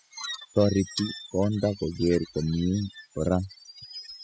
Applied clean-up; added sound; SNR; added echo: classical method spectral subtraction.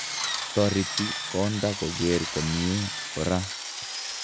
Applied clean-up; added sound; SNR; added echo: none; Drill; 4 dB; none.